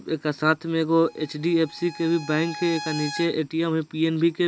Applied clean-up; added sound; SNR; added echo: none; Bowed string instrument; 14 dB; none.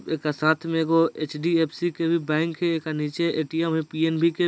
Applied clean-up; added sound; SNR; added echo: none; none; none; none.